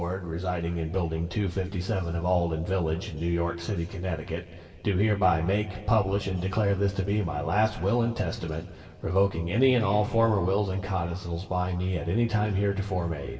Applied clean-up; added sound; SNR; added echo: none; none; none; reverberation time 2.1 s.